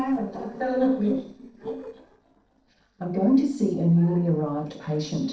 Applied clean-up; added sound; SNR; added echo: neural separator model SepFormer DNS4.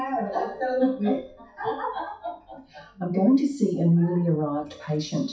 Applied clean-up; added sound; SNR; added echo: classical method WPE with log-MMSE.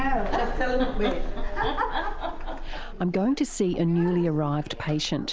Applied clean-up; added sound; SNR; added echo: none; none; none; none.